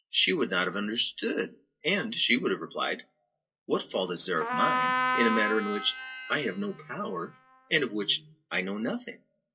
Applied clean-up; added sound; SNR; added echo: classical method WPE with log-MMSE.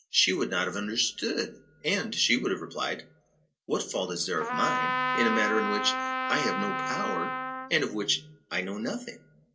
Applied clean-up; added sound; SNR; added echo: none; Trumpet; 0 dB; reverberation time 0.2 s.